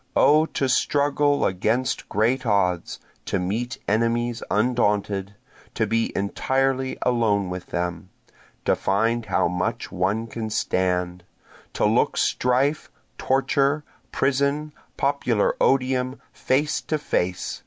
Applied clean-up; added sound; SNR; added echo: none; none; none; none.